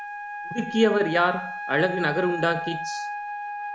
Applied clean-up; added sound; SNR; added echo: none; Wind instrument, woodwind instrument; 7 dB; none.